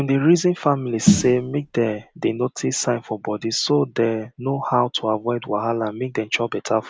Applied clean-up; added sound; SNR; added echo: none; Snare drum; 3 dB; none.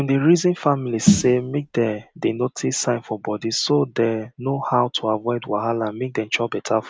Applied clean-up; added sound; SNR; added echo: neural mask model RNNoise.